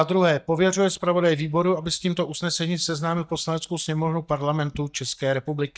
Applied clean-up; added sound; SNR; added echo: neural mask model DeepFilterNet 3.